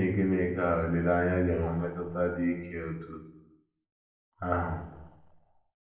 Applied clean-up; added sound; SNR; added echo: neural separator model SepFormer DNS4.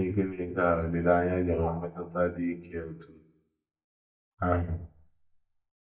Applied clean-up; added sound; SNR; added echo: neural mask model DeepFilterNet 3.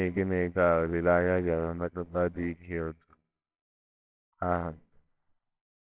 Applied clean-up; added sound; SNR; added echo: neural separator model SepFormer WHAMR!.